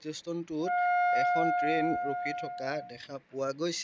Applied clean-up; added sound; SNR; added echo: none; Wind instrument, woodwind instrument; -5 dB; none.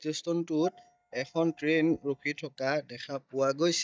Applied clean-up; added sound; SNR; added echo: neural mask model DeepFilterNet 3.